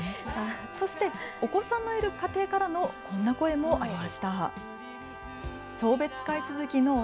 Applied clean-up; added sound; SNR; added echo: none; Gong + Brass instrument; 14 dB; none.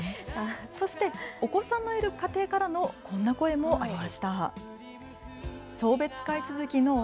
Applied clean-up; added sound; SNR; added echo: none; none; none; none.